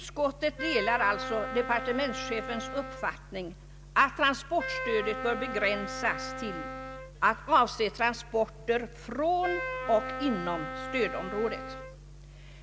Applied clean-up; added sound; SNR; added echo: none; Wind instrument, woodwind instrument; 8 dB; none.